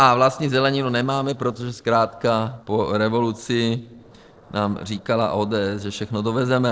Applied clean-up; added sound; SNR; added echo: neural separator model SepFormer DNS4.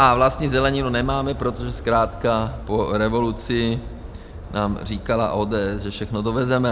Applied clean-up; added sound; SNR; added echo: none; Aircraft; 12 dB; none.